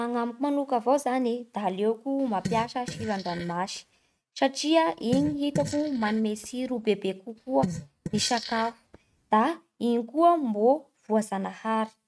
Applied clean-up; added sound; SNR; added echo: neural mask model RNNoise.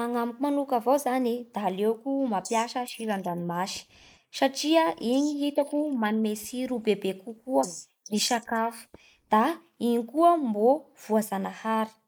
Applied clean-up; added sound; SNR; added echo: neural mask model Resemble Enhance denoiser.